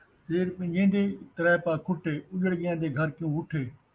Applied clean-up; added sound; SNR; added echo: none; none; none; none.